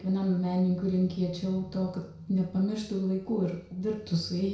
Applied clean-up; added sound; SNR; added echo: none; none; none; reverberation time 0.5 s.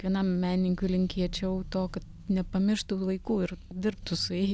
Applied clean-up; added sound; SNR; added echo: none; none; none; none.